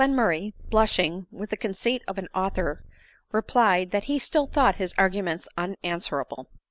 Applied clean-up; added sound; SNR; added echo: none; Purr; 12 dB; none.